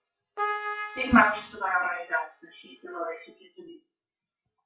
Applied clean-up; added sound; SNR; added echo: classical method WPE with log-MMSE.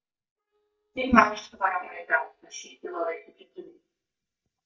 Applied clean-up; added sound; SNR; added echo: neural mask model DeepFilterNet 3.